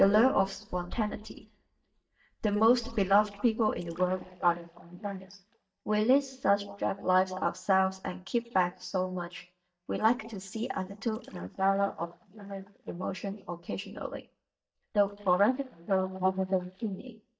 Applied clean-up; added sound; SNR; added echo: neural mask model DeepFilterNet 3.